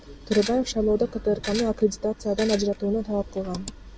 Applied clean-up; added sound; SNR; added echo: none; Tools; 11 dB; none.